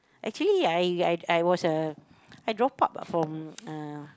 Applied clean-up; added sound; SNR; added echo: none; none; none; none.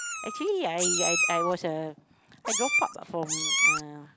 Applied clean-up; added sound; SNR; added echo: none; Meow; -3 dB; none.